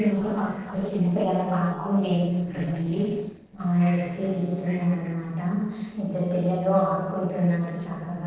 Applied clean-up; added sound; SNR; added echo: neural separator model SepFormer DNS4.